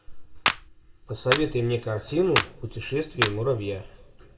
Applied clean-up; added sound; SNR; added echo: none; Clapping; 1 dB; reverberation time 1.0 s.